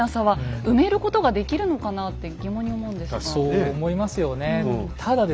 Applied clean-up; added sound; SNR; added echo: none; none; none; none.